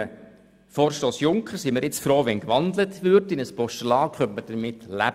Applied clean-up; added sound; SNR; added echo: none; none; none; none.